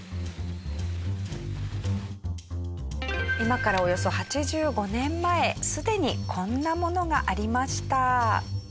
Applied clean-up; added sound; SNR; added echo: none; none; none; none.